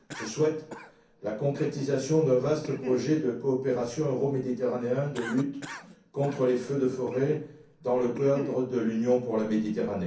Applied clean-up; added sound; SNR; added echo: none; Cough; 17 dB; reverberation time 0.6 s.